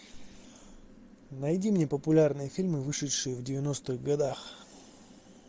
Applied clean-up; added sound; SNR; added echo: none; none; none; none.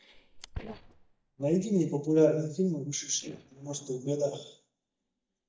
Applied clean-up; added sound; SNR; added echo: neural mask model DeepFilterNet 3.